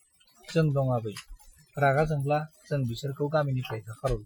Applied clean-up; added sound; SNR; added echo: classical method Wiener filter.